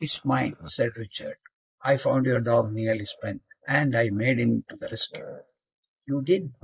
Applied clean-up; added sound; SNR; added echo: neural mask model Resemble Enhance denoiser.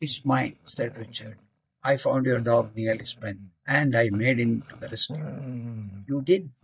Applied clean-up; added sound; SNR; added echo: neural mask model DeepFilterNet 3.